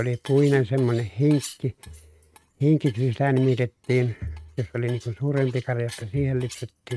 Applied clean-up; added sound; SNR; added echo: neural mask model RNNoise.